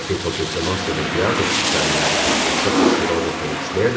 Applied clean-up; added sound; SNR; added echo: none; Rain; -3 dB; reverberation time 1.6 s.